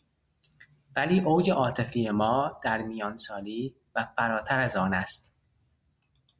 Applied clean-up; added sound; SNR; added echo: none; none; none; none.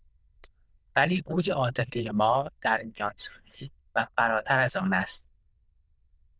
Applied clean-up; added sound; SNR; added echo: neural diffusion model UNIVERSE++.